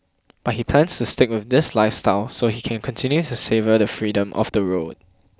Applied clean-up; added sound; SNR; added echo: none; none; none; none.